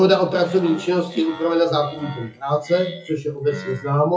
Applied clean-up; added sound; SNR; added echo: classical method WPE with log-MMSE.